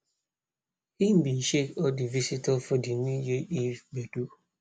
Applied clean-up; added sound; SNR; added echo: none; none; none; none.